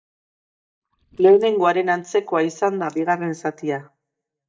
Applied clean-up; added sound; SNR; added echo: neural mask model DeepFilterNet 3.